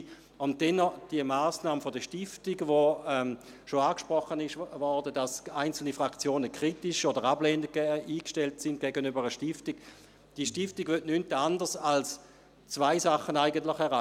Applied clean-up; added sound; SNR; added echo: none; none; none; none.